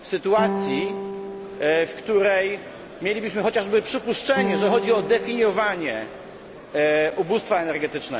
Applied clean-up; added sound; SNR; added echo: none; Guitar; 9 dB; none.